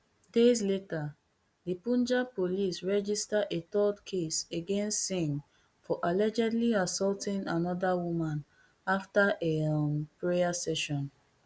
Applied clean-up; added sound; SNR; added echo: none; none; none; none.